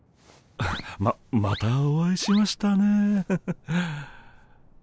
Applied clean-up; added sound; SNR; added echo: none; none; none; none.